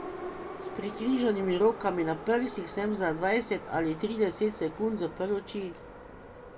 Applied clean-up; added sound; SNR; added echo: none; Subway, metro, underground; 12 dB; none.